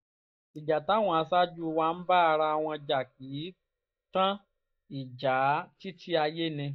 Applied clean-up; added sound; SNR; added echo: neural mask model DeepFilterNet 3.